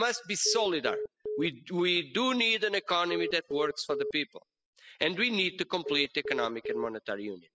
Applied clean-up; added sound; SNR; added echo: classical method spectral subtraction.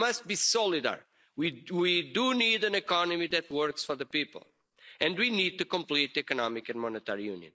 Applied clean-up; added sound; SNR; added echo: neural mask model Resemble Enhance denoiser.